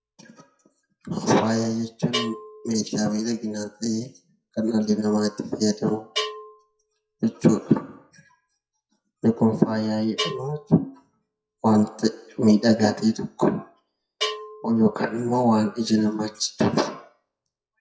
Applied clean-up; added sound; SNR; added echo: classical method WPE with log-MMSE.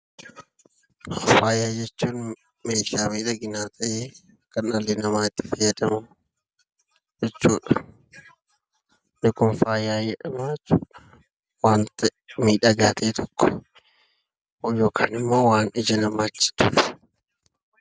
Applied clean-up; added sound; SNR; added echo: none; none; none; none.